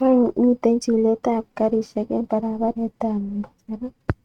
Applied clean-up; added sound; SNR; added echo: neural mask model RNNoise.